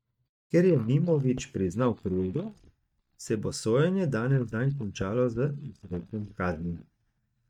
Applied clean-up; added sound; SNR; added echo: neural mask model DeepFilterNet 3.